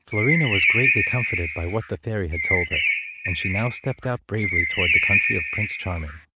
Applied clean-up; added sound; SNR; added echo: neural mask model RNNoise.